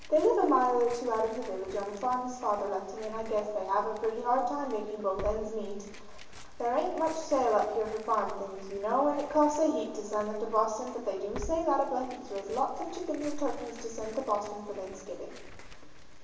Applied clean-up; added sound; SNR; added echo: none; Tearing; 18 dB; reverberation time 1.0 s.